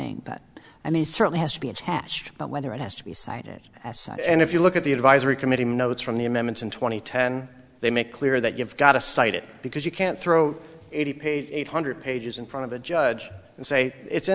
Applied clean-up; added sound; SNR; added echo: none; none; none; none.